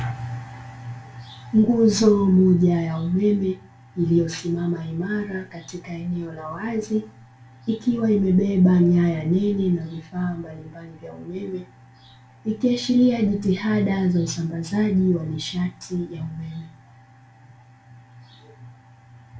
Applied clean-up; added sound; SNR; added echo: none; none; none; reverberation time 0.3 s.